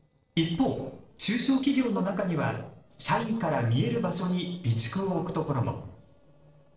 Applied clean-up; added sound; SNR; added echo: neural separator model SepFormer DNS4.